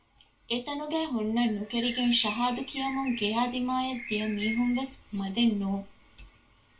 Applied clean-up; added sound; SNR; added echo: none; Bird; 12 dB; reverberation time 0.2 s.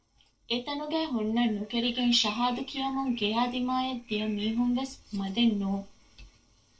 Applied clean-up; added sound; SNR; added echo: neural separator model SepFormer DNS4.